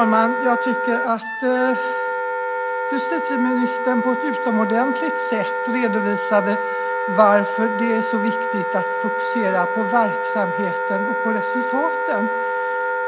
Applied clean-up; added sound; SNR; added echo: none; Wind instrument, woodwind instrument; 0 dB; none.